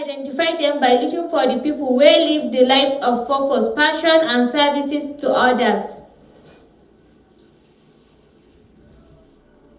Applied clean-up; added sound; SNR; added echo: none; none; none; reverberation time 0.8 s.